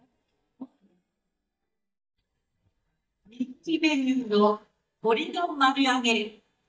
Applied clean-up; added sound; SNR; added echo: neural mask model DeepFilterNet 3.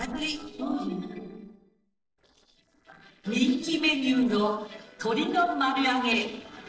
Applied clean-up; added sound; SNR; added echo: neural separator model SepFormer DNS4.